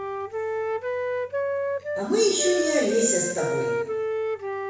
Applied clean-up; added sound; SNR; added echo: none; Wind instrument, woodwind instrument; 1 dB; reverberation time 1.1 s.